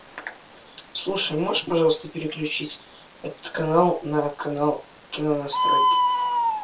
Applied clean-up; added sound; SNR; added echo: none; Bird; 3 dB; reverberation time 0.2 s.